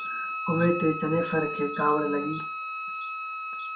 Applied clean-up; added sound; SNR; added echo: none; Wind instrument, woodwind instrument; 5 dB; reverberation time 0.3 s.